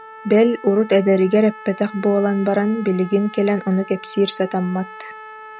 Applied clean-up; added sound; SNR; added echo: none; Trumpet; 19 dB; none.